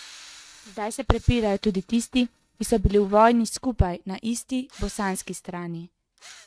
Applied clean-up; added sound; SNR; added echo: neural mask model RNNoise.